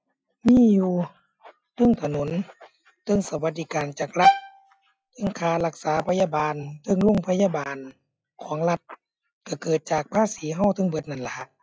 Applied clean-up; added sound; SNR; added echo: classical method log-MMSE.